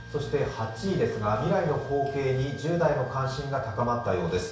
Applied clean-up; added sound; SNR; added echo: none; Wind instrument, woodwind instrument; 20 dB; reverberation time 0.6 s.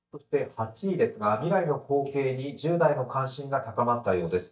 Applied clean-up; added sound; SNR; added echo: neural mask model DeepFilterNet 3.